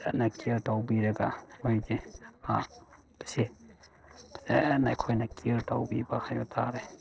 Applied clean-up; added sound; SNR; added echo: neural separator model SepFormer DNS4.